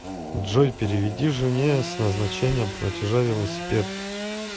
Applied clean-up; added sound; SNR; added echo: none; Sawing / Engine; 9 dB; none.